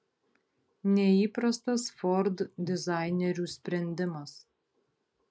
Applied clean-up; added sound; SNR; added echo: none; none; none; none.